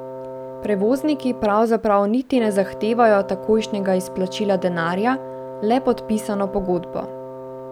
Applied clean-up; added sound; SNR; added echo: none; Wind instrument, woodwind instrument; 12 dB; none.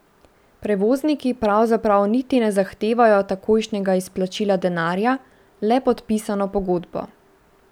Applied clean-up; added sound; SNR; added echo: none; none; none; none.